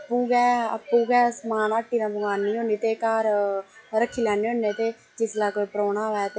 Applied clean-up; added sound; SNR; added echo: classical method log-MMSE.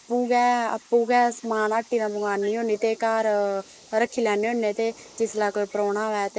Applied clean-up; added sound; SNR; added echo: neural mask model Resemble Enhance denoiser.